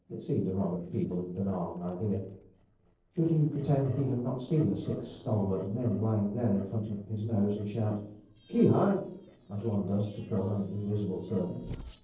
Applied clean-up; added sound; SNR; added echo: neural separator model SepFormer DNS4.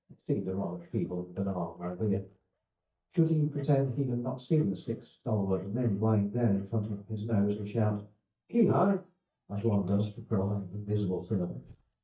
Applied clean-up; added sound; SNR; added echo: neural mask model DeepFilterNet 3.